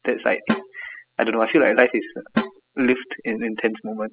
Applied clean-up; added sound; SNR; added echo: classical method spectral subtraction.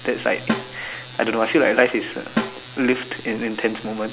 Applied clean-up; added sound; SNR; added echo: none; Snare drum; 8 dB; none.